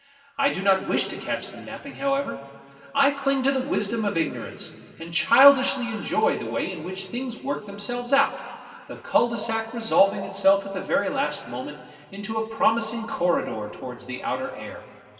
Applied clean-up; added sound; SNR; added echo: none; none; none; reverberation time 2.2 s.